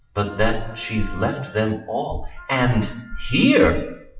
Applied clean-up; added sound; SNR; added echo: classical method WPE with log-MMSE.